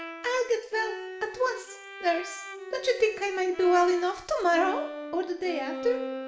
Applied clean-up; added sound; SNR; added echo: none; Bowed string instrument; 11 dB; reverberation time 0.6 s.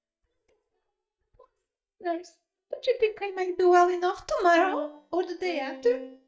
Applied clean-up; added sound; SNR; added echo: neural mask model DeepFilterNet 3.